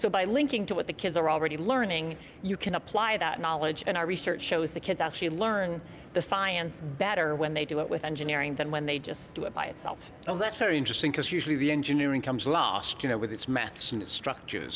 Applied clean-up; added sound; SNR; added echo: none; none; none; none.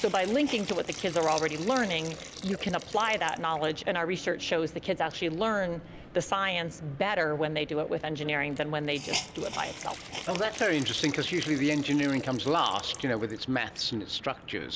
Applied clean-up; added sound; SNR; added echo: none; Hiss; 14 dB; none.